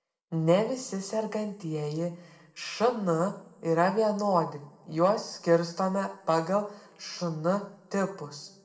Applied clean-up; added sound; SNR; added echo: none; none; none; reverberation time 1.0 s.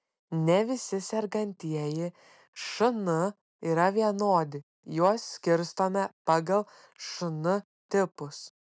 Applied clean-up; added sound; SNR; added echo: none; none; none; none.